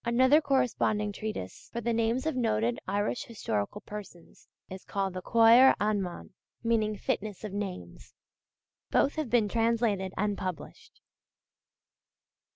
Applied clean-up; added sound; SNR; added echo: none; none; none; none.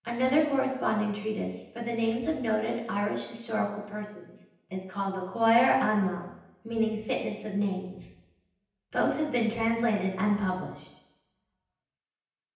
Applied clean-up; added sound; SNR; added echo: none; none; none; reverberation time 0.9 s.